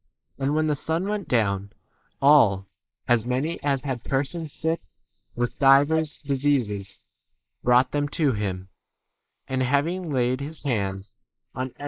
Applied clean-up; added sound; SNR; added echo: neural mask model Resemble Enhance denoiser.